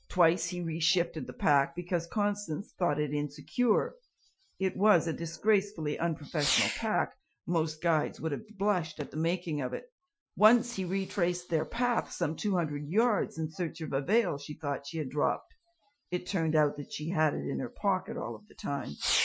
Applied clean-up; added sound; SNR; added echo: classical method Wiener filter.